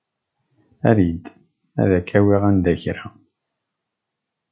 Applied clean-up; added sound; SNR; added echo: none; none; none; none.